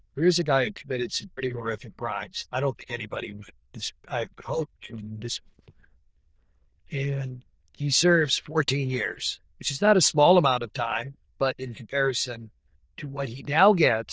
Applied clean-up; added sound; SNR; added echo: neural diffusion model UNIVERSE++.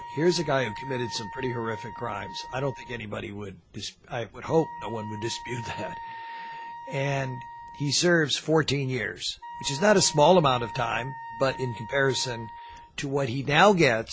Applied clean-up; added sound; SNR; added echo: none; Wind instrument, woodwind instrument; 14 dB; none.